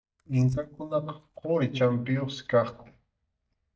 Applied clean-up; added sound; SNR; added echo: neural mask model DeepFilterNet 3.